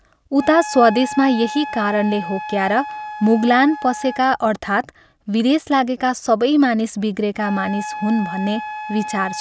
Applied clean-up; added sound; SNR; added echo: none; Wind instrument, woodwind instrument; 13 dB; none.